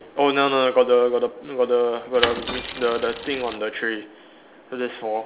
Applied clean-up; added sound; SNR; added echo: none; Mechanisms / Bicycle; 7 dB; none.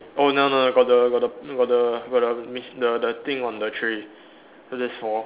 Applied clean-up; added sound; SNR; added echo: none; none; none; none.